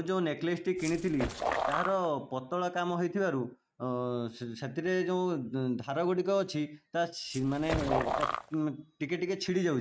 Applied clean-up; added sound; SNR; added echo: neural mask model RNNoise.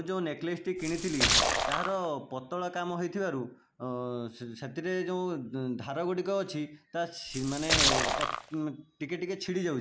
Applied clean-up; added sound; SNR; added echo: none; Splash, splatter; -4 dB; none.